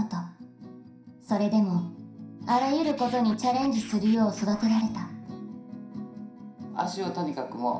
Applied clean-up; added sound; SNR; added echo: none; Scratching (performance technique); 19 dB; reverberation time 0.5 s.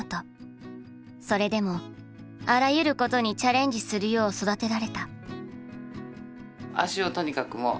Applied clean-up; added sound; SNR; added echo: none; none; none; none.